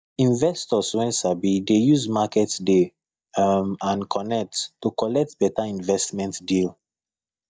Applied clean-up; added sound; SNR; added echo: neural mask model DeepFilterNet 3.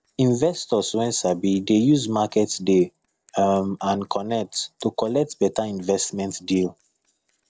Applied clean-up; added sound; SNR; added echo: neural separator model SepFormer DNS4.